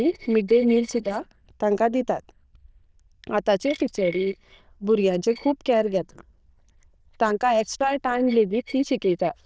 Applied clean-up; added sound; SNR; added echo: neural diffusion model UNIVERSE++.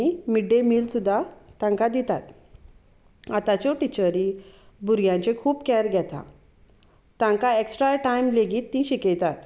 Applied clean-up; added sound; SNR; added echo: none; none; none; none.